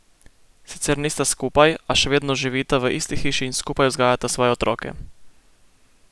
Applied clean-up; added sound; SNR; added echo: none; none; none; none.